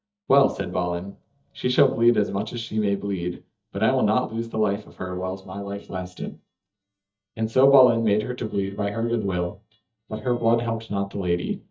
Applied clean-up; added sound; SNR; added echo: neural mask model DeepFilterNet 3.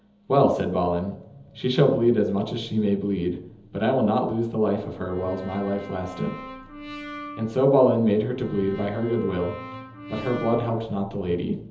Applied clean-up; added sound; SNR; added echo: none; Brass instrument; 15 dB; reverberation time 1.2 s.